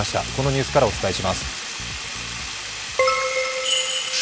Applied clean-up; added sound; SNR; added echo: none; Sink (filling or washing); 7 dB; none.